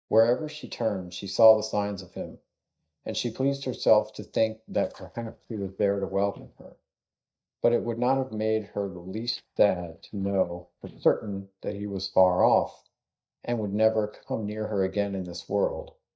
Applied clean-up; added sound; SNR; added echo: neural mask model DeepFilterNet 3.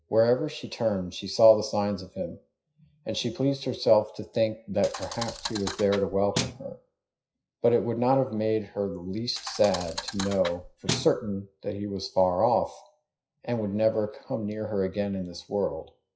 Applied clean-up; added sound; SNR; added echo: classical method WPE with log-MMSE.